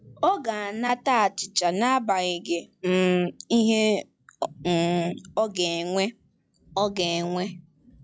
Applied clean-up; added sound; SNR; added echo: classical method log-MMSE.